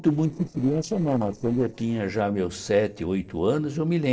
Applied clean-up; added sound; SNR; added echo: neural separator model SepFormer DNS4.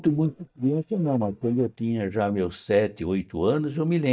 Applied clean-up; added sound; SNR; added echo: neural mask model DeepFilterNet 3.